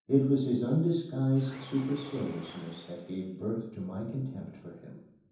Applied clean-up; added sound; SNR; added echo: none; Mechanisms; 19 dB; reverberation time 0.9 s.